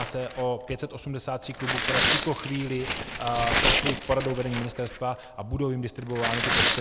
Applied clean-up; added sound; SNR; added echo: none; Tearing; -2 dB; none.